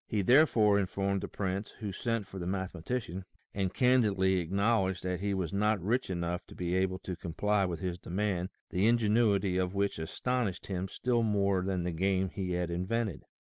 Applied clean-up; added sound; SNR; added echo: none; none; none; none.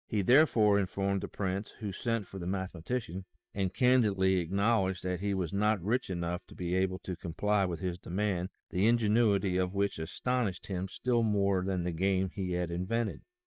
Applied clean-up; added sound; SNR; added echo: neural mask model DeepFilterNet 3.